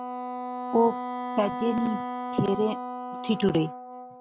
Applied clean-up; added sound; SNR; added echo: none; Wind instrument, woodwind instrument; 6 dB; none.